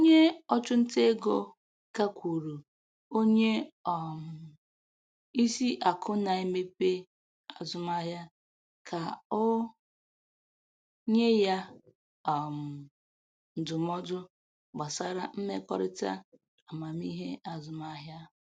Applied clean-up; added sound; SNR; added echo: none; none; none; none.